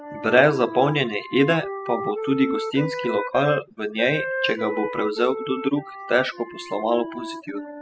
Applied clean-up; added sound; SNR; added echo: classical method spectral subtraction.